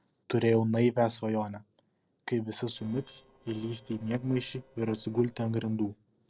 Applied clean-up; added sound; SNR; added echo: neural separator model SepFormer DNS4.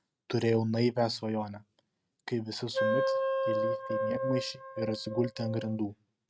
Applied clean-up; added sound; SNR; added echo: neural mask model RNNoise.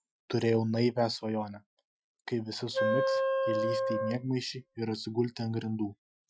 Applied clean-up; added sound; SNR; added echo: classical method Wiener filter.